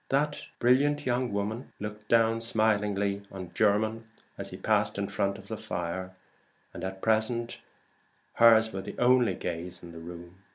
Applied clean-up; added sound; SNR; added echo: none; none; none; none.